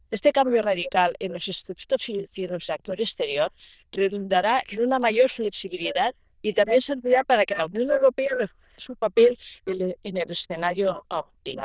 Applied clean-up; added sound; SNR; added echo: neural diffusion model UNIVERSE++.